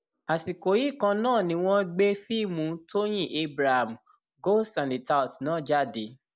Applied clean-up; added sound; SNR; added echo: none; none; none; none.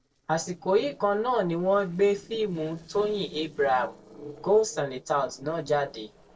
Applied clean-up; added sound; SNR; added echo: neural separator model SepFormer DNS4.